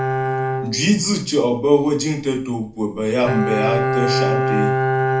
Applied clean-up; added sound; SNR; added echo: none; Bowed string instrument; 1 dB; reverberation time 0.4 s.